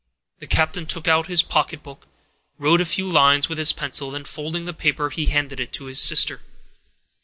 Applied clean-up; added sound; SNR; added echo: none; none; none; none.